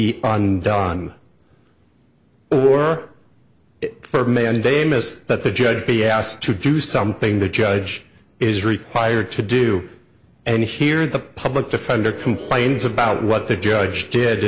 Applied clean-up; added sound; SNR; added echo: none; none; none; none.